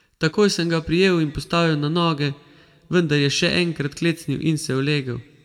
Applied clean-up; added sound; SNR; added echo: none; none; none; reverberation time 0.5 s.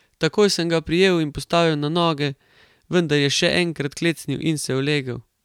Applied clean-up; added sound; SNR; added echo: none; none; none; none.